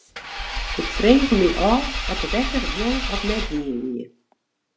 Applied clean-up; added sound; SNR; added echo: none; Engine / Car; 4 dB; none.